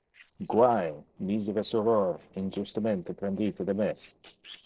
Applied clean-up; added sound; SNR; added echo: neural separator model SepFormer DNS4.